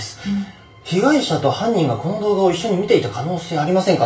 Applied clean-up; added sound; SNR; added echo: none; none; none; reverberation time 0.3 s.